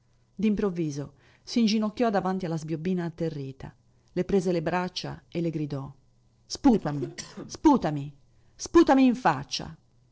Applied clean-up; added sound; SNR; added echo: neural separator model SepFormer DNS4.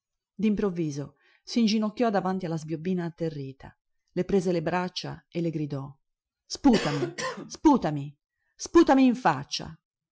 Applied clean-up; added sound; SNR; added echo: classical method Wiener filter.